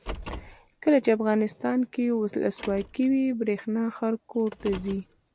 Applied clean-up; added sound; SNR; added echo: none; Car; 17 dB; none.